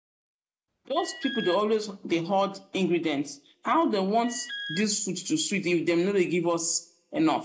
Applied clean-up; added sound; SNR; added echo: none; Alarm; 12 dB; reverberation time 0.3 s.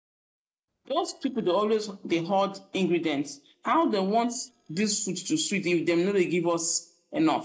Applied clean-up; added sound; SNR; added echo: neural separator model SepFormer DNS4.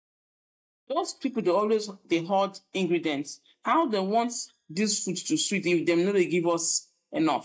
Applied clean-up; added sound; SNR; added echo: neural mask model DeepFilterNet 3.